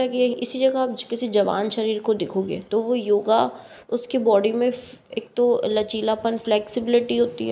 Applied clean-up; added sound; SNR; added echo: none; none; none; none.